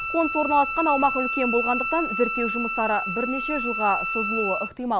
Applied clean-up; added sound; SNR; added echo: none; Bowed string instrument; 3 dB; none.